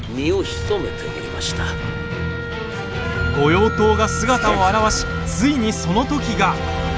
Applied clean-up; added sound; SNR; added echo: none; Wind instrument, woodwind instrument; 11 dB; none.